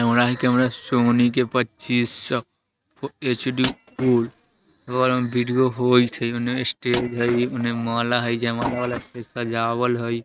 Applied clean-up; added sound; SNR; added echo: neural mask model RNNoise.